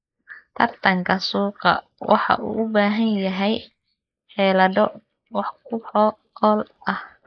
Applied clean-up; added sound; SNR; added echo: neural mask model Resemble Enhance denoiser.